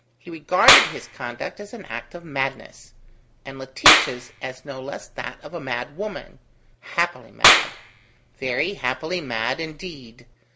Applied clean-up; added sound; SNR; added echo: none; Clapping; -4 dB; none.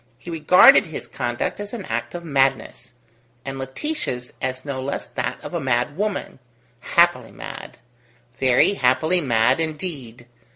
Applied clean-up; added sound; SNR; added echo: none; none; none; none.